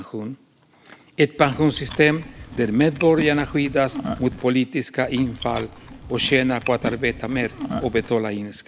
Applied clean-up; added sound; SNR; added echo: none; Chewing, mastication; 11 dB; none.